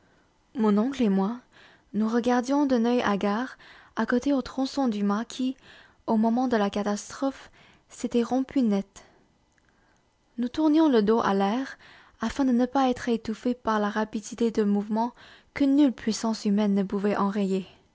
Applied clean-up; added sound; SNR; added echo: none; none; none; none.